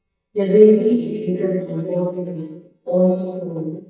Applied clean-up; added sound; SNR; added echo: neural mask model DeepFilterNet 3.